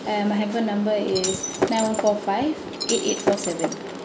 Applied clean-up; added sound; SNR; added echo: none; Shatter; 4 dB; none.